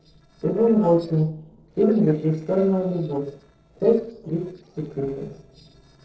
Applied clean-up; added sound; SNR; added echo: neural separator model SepFormer DNS4.